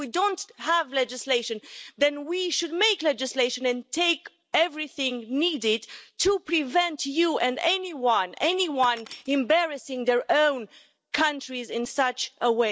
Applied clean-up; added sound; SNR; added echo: neural separator model SepFormer DNS4.